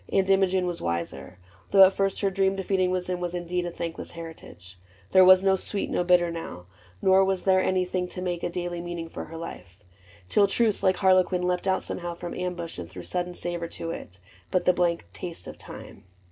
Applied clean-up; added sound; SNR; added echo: none; none; none; none.